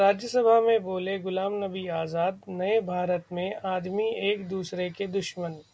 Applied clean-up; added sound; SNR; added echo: none; none; none; none.